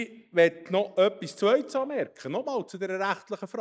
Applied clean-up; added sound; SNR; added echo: neural mask model DeepFilterNet 3.